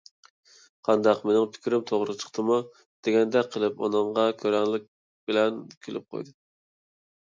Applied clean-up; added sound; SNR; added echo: none; none; none; none.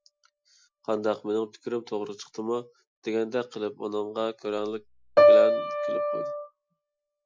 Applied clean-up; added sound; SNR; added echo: classical method Wiener filter.